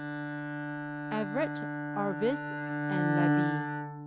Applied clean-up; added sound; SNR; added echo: none; Bowed string instrument; -4 dB; none.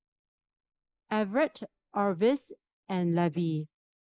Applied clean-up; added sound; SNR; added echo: neural mask model Resemble Enhance denoiser.